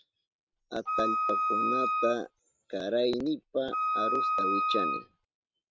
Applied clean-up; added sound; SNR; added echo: none; Wind instrument, woodwind instrument; -4 dB; none.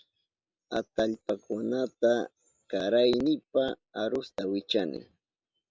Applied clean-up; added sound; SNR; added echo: none; none; none; none.